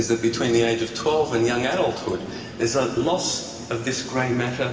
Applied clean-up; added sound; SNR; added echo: none; none; none; reverberation time 1.9 s.